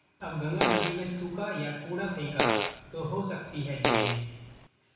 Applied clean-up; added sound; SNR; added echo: none; Fart; -2 dB; reverberation time 1.0 s.